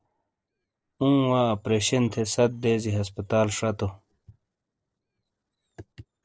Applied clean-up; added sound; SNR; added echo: neural separator model SepFormer DNS4.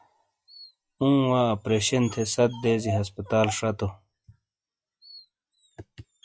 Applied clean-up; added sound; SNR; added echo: classical method log-MMSE.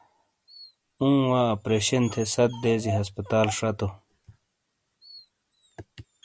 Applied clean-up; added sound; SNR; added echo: none; Dog; 17 dB; none.